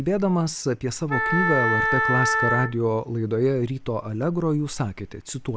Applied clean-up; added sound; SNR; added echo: none; Wind instrument, woodwind instrument; 0 dB; none.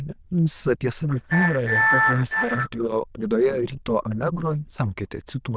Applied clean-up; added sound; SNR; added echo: neural diffusion model UNIVERSE++.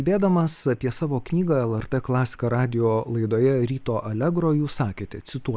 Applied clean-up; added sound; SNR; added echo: none; none; none; none.